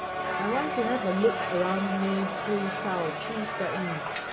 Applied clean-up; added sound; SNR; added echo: none; Crowd; 2 dB; none.